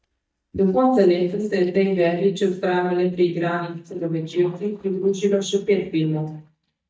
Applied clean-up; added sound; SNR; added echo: neural mask model DeepFilterNet 3.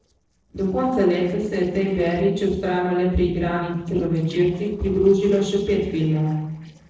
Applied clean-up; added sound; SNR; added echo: neural separator model SepFormer DNS4.